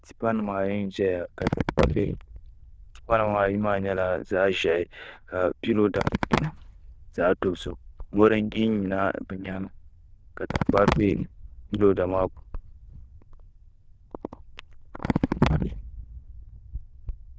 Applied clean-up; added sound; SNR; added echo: neural diffusion model UNIVERSE++.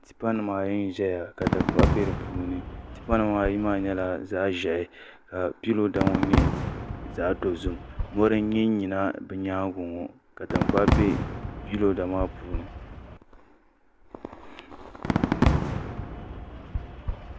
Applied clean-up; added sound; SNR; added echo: none; Fireworks; 1 dB; none.